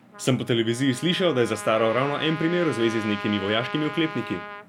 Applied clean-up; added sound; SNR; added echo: none; Trumpet; 12 dB; none.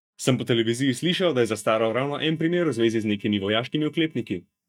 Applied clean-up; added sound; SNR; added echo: neural mask model DeepFilterNet 3.